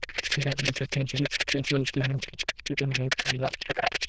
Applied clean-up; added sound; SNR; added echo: neural diffusion model UNIVERSE++.